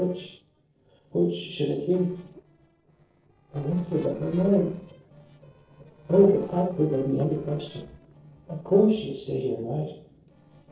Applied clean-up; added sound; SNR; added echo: neural separator model SepFormer DNS4.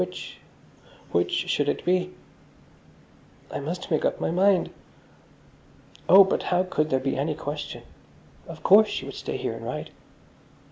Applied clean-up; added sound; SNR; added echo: none; none; none; none.